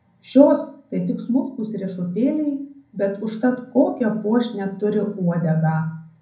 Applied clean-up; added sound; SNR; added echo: none; none; none; reverberation time 0.6 s.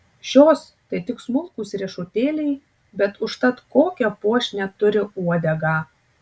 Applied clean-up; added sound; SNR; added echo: none; none; none; none.